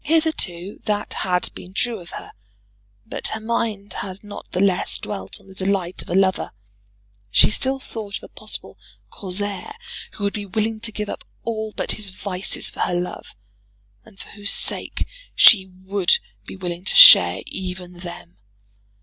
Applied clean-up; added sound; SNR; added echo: none; none; none; none.